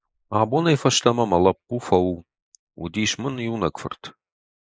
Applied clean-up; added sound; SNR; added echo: neural mask model Resemble Enhance denoiser.